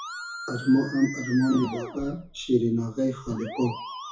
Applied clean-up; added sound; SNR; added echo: classical method WPE with log-MMSE.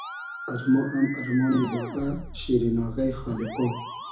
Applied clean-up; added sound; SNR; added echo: none; Musical instrument; 11 dB; reverberation time 0.6 s.